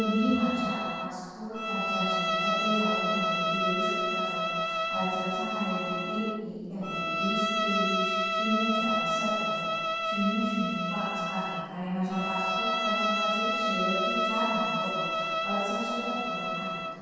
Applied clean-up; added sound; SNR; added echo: none; Bowed string instrument; -2 dB; reverberation time 2.1 s.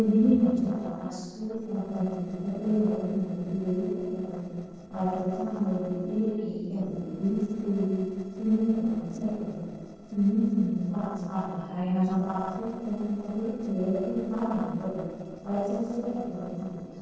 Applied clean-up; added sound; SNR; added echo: neural separator model SepFormer DNS4.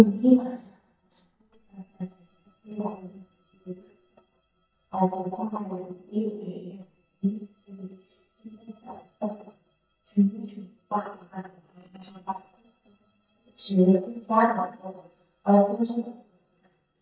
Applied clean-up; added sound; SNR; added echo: neural mask model DeepFilterNet 3.